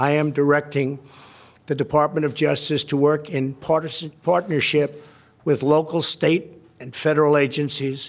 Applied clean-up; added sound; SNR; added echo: none; none; none; none.